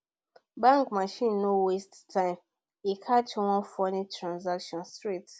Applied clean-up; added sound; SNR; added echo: none; none; none; none.